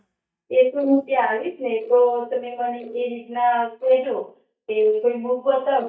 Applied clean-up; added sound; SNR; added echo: neural mask model DeepFilterNet 3.